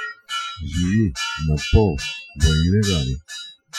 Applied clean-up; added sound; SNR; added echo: classical method Wiener filter.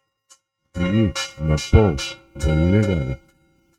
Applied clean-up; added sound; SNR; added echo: neural mask model RNNoise.